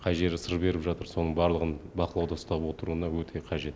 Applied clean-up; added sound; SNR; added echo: none; none; none; none.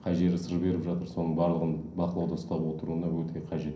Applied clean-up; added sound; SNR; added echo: none; none; none; reverberation time 0.6 s.